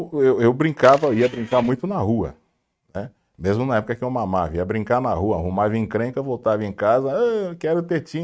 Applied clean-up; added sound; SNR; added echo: neural mask model RNNoise.